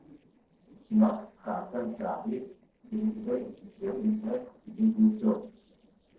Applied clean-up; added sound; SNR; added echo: neural separator model SepFormer DNS4.